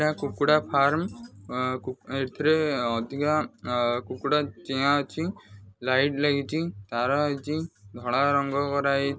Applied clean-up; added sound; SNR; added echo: none; none; none; none.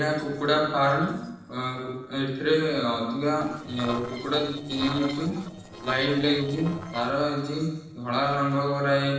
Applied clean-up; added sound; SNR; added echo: neural separator model SepFormer DNS4.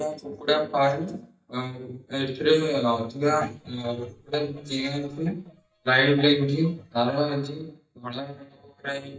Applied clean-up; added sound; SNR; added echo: neural mask model DeepFilterNet 3.